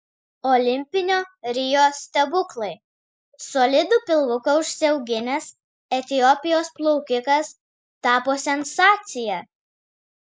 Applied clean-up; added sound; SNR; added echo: neural mask model Resemble Enhance denoiser.